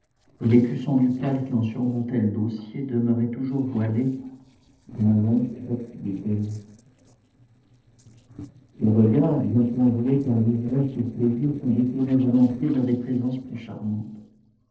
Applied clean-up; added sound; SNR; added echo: neural separator model SepFormer DNS4.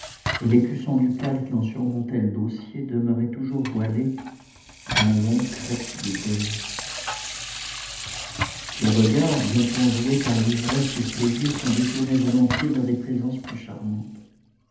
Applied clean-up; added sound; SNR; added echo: none; Sink (filling or washing) / Water tap, faucet; 9 dB; reverberation time 0.8 s.